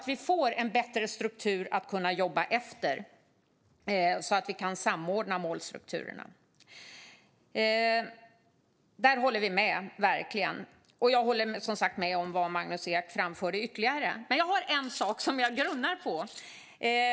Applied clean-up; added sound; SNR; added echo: neural separator model SepFormer DNS4.